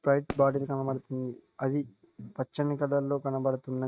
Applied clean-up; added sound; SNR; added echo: neural mask model RNNoise.